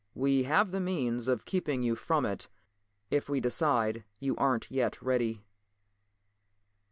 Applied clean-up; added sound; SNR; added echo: none; none; none; none.